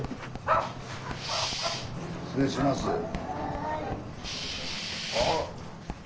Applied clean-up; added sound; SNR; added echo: none; Writing; 12 dB; none.